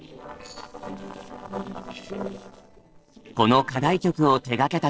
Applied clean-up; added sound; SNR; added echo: neural separator model SepFormer DNS4.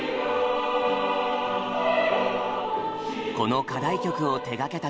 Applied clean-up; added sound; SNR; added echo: none; none; none; none.